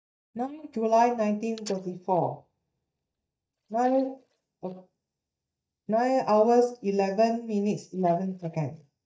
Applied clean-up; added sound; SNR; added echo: neural mask model DeepFilterNet 3.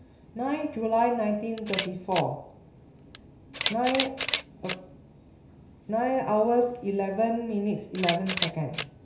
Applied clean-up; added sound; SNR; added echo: none; Camera; 4 dB; reverberation time 0.5 s.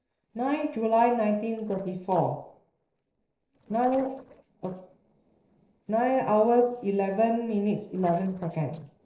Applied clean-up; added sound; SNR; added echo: neural separator model SepFormer DNS4.